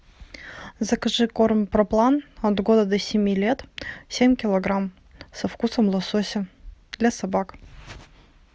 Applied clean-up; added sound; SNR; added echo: none; none; none; none.